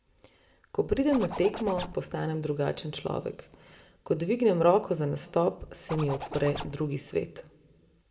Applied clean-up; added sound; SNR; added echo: none; Zipper (clothing); 11 dB; reverberation time 1.5 s.